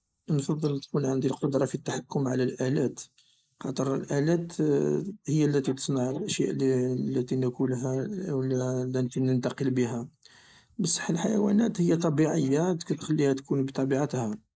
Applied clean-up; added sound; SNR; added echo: neural mask model Resemble Enhance denoiser.